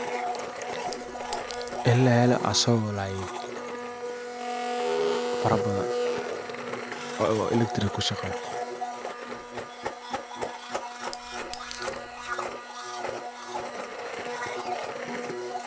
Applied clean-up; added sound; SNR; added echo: none; Chink, clink + Domestic sounds, home sounds; 1 dB; none.